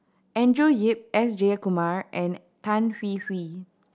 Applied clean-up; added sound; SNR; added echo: none; none; none; none.